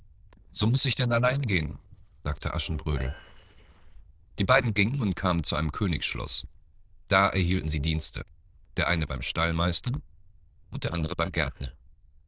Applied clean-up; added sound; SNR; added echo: neural diffusion model UNIVERSE++.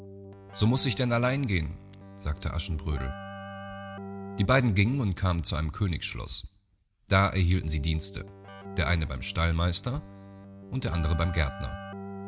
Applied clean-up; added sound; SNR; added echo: none; Keyboard (musical); 14 dB; none.